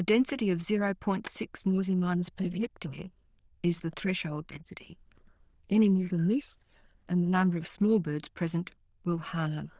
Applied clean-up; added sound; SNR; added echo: neural diffusion model UNIVERSE++.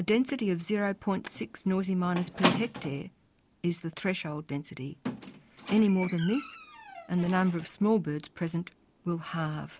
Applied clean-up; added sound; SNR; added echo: none; Squeak; 9 dB; none.